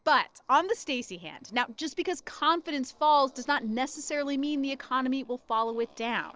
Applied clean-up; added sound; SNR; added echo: neural separator model SepFormer DNS4.